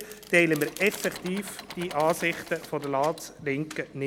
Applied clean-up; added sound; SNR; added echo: none; Engine / Mechanisms + Domestic sounds, home sounds; 15 dB; none.